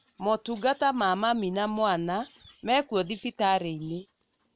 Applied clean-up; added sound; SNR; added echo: none; none; none; none.